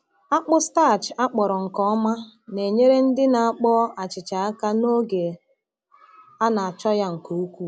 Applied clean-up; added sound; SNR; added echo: none; none; none; none.